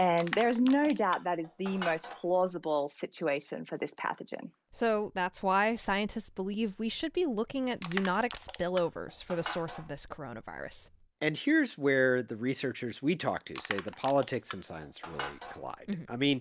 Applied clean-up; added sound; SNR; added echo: none; Crushing; 12 dB; none.